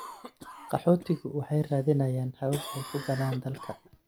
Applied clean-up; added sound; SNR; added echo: none; Cough; 15 dB; none.